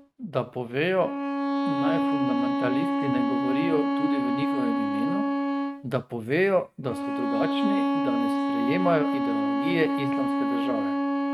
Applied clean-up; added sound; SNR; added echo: neural mask model RNNoise.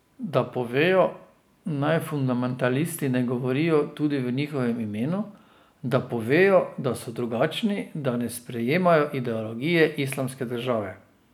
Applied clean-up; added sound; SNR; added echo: none; none; none; none.